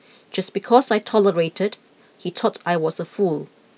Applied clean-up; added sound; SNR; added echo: none; none; none; none.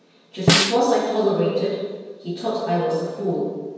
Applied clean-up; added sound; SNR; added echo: none; Snare drum; -1 dB; reverberation time 1.2 s.